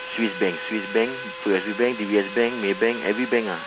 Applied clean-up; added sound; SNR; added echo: none; Drill; 10 dB; none.